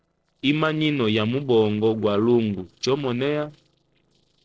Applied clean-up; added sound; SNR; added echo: neural separator model SepFormer DNS4.